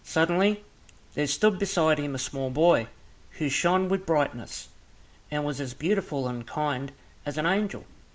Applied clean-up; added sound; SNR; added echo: none; none; none; none.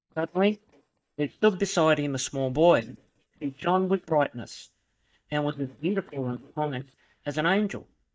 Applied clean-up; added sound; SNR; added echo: neural mask model DeepFilterNet 3.